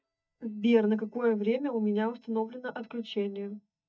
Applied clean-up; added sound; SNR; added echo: neural mask model DeepFilterNet 3.